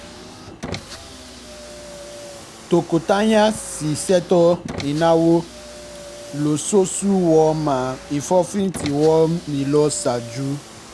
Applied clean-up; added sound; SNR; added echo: none; Car; 16 dB; none.